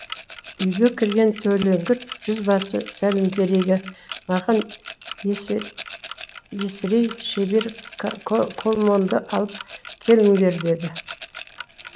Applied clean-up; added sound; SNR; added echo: none; Clock + Rattle; 10 dB; none.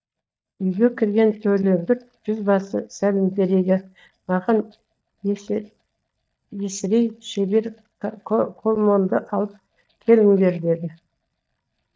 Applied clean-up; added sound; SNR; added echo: neural mask model DeepFilterNet 3.